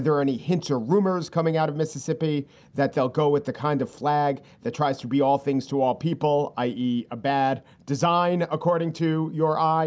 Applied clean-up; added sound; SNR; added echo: none; none; none; none.